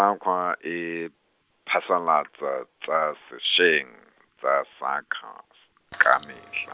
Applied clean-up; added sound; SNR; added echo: none; none; none; none.